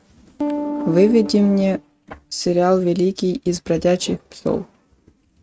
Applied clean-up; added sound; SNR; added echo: neural mask model RNNoise.